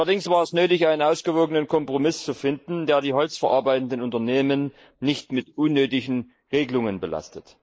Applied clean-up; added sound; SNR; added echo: neural mask model Resemble Enhance denoiser.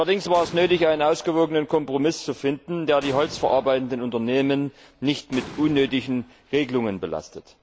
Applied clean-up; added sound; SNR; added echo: none; Explosion; 20 dB; none.